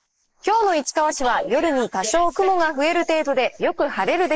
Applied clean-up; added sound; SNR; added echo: neural mask model Resemble Enhance denoiser.